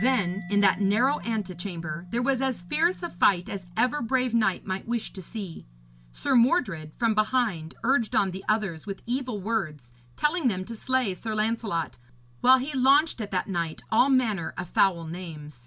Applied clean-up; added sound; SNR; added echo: none; Mallet percussion; 19 dB; none.